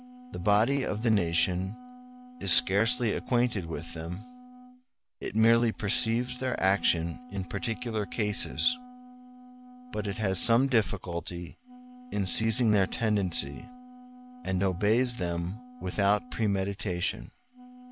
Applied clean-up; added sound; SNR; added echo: none; Wind instrument, woodwind instrument; 18 dB; none.